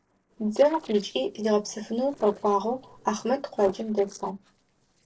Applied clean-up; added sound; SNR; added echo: neural separator model SepFormer DNS4.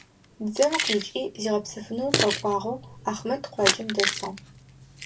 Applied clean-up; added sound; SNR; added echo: none; Keys jangling; 3 dB; reverberation time 0.1 s.